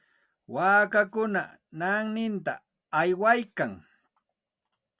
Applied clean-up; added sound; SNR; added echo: none; none; none; none.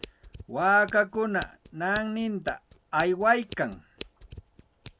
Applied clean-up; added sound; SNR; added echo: none; Scissors; 19 dB; none.